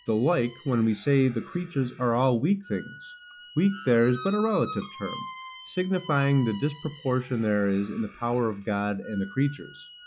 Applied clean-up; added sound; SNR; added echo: classical method log-MMSE.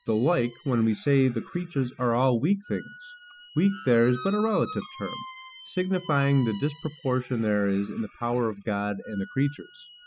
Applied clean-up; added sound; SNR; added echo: classical method spectral subtraction.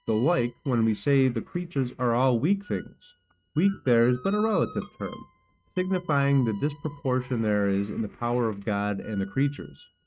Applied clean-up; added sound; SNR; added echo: neural mask model RNNoise.